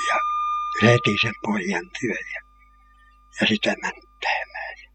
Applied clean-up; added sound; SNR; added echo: classical method spectral subtraction.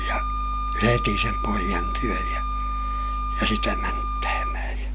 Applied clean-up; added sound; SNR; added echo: none; Wind instrument, woodwind instrument; 5 dB; none.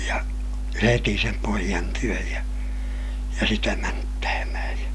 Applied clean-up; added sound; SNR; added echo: none; none; none; none.